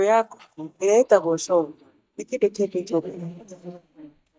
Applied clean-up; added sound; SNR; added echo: neural mask model DeepFilterNet 3.